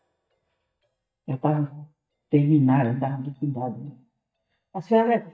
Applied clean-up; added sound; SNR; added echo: neural mask model DeepFilterNet 3.